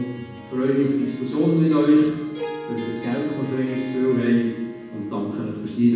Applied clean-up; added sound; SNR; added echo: none; Harp; 16 dB; reverberation time 1.1 s.